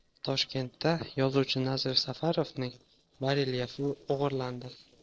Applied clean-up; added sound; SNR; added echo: neural separator model SepFormer DNS4.